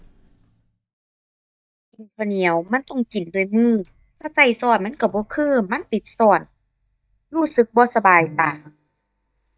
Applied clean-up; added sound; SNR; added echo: neural mask model DeepFilterNet 3.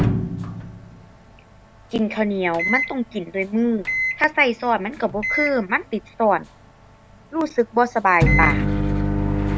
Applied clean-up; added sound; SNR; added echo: none; Microwave oven; 2 dB; none.